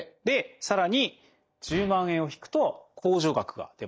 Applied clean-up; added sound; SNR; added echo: neural mask model DeepFilterNet 3.